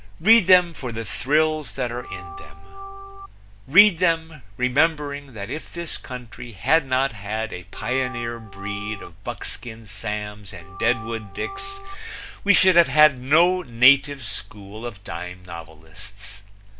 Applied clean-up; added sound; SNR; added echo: none; Organ; 12 dB; none.